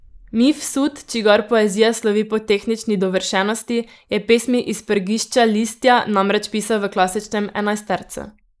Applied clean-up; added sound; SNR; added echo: neural mask model Resemble Enhance denoiser.